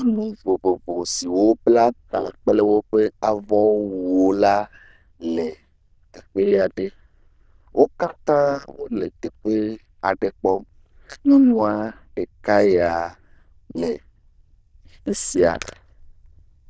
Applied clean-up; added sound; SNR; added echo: neural diffusion model UNIVERSE++.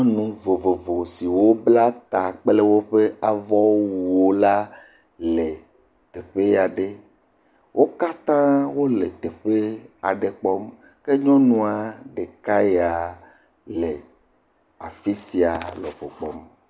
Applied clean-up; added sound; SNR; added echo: none; none; none; none.